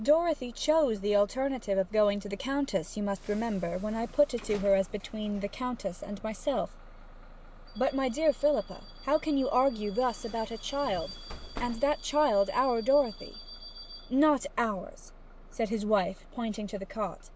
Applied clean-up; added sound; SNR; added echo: none; Bus / Alarm; 16 dB; none.